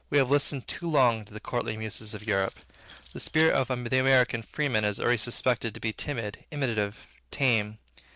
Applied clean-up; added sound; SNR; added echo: none; Keys jangling; 12 dB; none.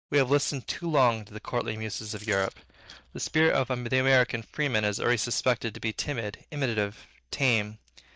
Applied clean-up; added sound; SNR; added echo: neural mask model DeepFilterNet 3.